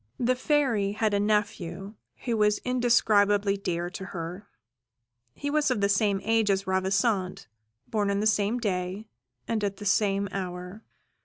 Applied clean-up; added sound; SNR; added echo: none; none; none; none.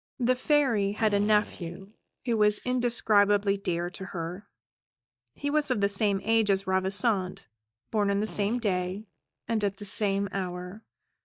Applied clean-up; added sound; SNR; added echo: neural mask model DeepFilterNet 3.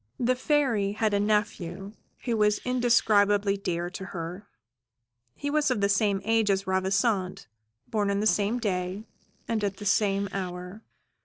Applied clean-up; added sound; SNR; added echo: neural separator model SepFormer DNS4.